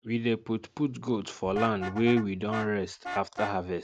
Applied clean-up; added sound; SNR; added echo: none; Vehicle horn, car horn, honking; 13 dB; none.